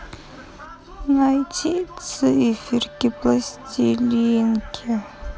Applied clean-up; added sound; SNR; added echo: none; none; none; none.